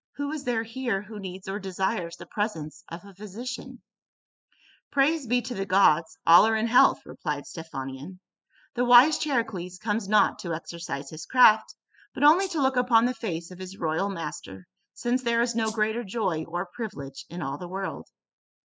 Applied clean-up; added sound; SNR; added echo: classical method spectral subtraction.